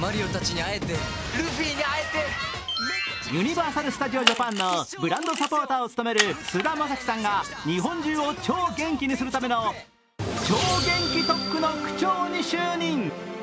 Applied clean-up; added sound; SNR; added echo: none; Camera; 4 dB; none.